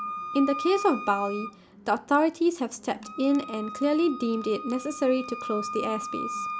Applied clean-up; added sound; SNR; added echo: none; Wind instrument, woodwind instrument; 9 dB; none.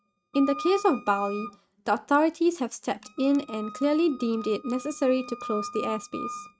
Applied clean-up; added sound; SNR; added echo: neural mask model RNNoise.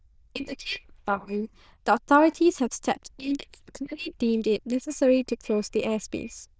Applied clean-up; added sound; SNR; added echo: neural diffusion model UNIVERSE++.